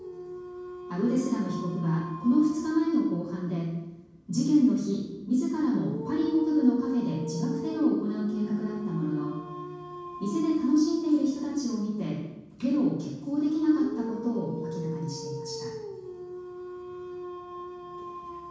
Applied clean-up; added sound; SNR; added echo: none; Dog; 12 dB; reverberation time 1.2 s.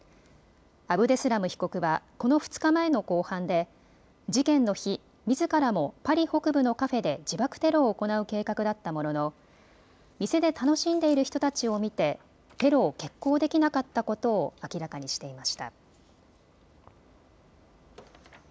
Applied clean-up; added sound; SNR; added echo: none; none; none; none.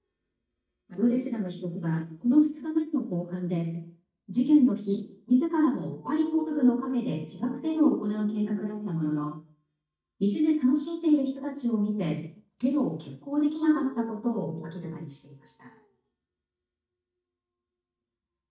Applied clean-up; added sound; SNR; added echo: neural mask model DeepFilterNet 3.